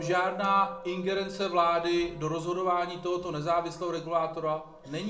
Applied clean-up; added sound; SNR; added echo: none; Musical instrument; 16 dB; reverberation time 0.5 s.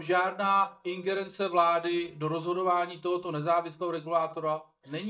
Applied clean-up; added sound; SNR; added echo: neural mask model DeepFilterNet 3.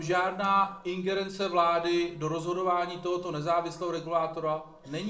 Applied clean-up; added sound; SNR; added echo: neural separator model SepFormer DNS4.